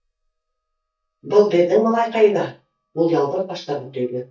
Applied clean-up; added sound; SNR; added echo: neural mask model DeepFilterNet 3.